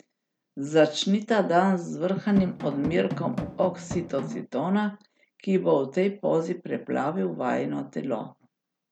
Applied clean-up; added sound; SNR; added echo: none; Drum; 7 dB; none.